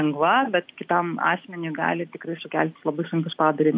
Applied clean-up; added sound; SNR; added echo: none; none; none; none.